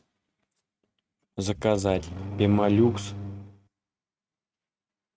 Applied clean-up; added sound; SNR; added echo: neural mask model RNNoise.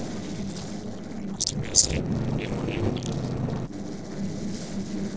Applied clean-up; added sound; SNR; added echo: neural separator model SepFormer DNS4.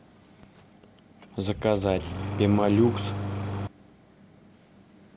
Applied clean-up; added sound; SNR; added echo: none; Engine starting; 4 dB; none.